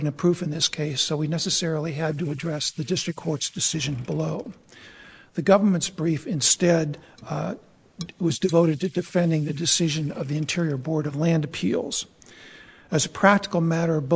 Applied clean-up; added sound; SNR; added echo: neural mask model Resemble Enhance denoiser.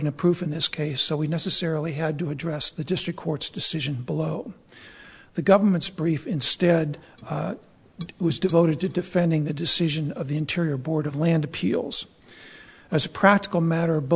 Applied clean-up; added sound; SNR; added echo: none; none; none; none.